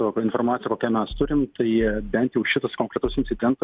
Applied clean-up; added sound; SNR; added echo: none; Bass drum; 11 dB; none.